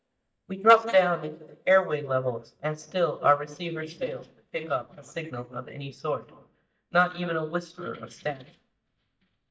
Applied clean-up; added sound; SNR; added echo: neural mask model DeepFilterNet 3.